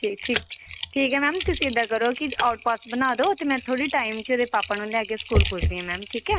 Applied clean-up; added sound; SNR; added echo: none; Typing; 5 dB; none.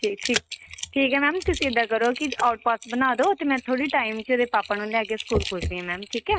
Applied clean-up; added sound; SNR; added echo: neural mask model RNNoise.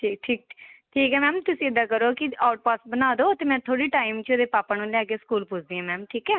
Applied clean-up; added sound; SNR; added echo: none; none; none; none.